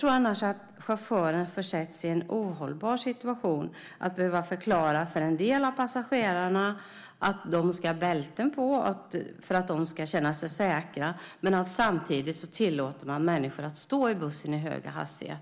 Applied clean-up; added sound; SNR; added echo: none; none; none; none.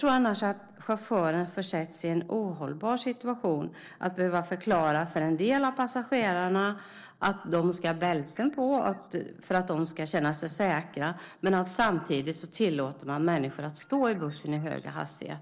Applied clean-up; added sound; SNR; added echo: neural separator model SepFormer DNS4.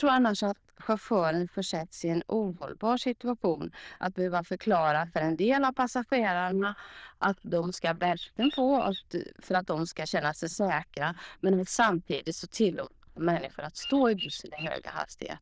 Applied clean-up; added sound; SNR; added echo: neural diffusion model UNIVERSE++.